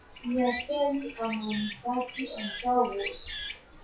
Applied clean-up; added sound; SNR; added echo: classical method WPE with log-MMSE.